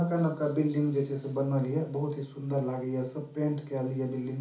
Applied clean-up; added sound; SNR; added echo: none; none; none; reverberation time 0.4 s.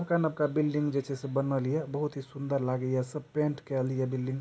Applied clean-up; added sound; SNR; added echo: none; none; none; none.